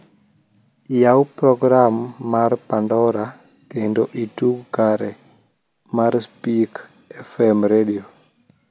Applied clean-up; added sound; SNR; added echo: none; none; none; none.